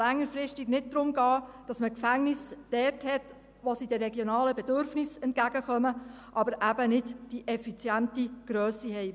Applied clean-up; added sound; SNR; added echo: none; none; none; none.